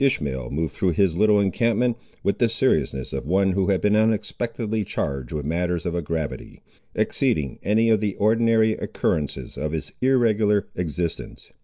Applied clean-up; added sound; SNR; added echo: none; none; none; none.